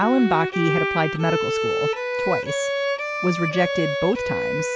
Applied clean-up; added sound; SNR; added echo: none; Bowed string instrument; 0 dB; none.